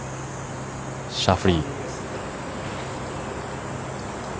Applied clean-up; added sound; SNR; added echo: none; Engine; 19 dB; none.